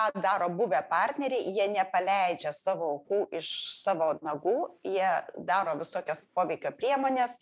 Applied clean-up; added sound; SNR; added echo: none; none; none; none.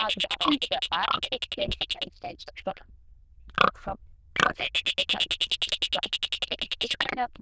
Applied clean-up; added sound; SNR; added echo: neural diffusion model UNIVERSE++.